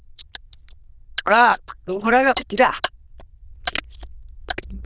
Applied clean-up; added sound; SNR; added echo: neural diffusion model UNIVERSE++.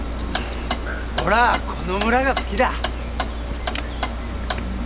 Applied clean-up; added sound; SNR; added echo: none; Clock; 0 dB; none.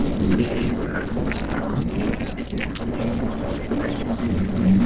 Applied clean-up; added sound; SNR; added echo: neural separator model SepFormer DNS4.